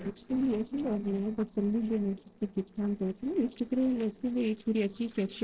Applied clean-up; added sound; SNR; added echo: neural separator model SepFormer DNS4.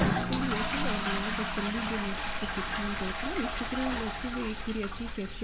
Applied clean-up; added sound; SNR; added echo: none; Drum + Toilet flush; -3 dB; none.